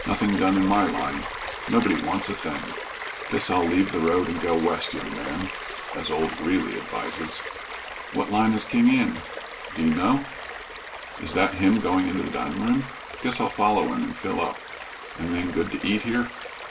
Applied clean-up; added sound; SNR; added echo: none; Stream; 10 dB; reverberation time 0.2 s.